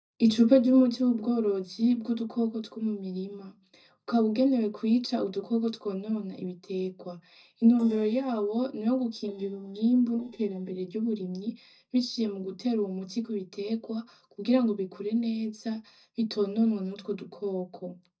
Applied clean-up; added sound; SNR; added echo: neural mask model DeepFilterNet 3.